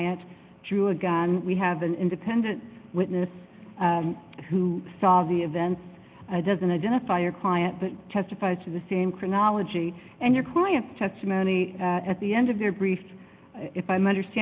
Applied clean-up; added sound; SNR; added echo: none; none; none; none.